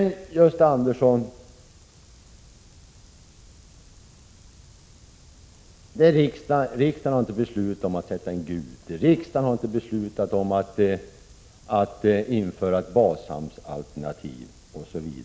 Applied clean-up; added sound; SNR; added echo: none; none; none; none.